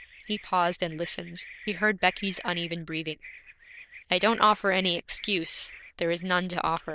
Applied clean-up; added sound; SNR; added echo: neural diffusion model UNIVERSE++.